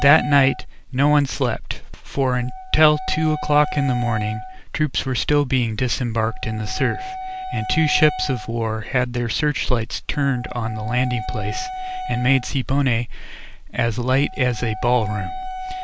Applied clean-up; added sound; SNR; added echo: none; Wind instrument, woodwind instrument; 12 dB; none.